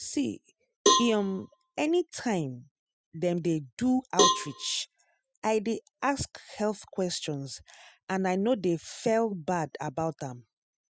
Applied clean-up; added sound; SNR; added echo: classical method spectral subtraction.